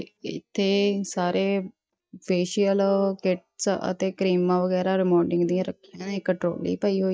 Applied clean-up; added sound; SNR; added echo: neural mask model DeepFilterNet 3.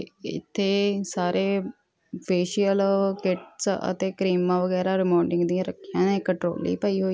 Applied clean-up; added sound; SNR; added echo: none; none; none; none.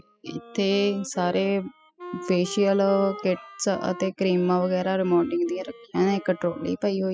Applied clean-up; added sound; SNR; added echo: classical method spectral subtraction.